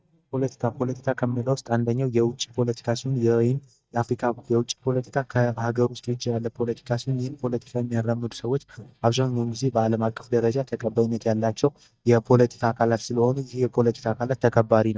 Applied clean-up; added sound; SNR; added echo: neural mask model DeepFilterNet 3.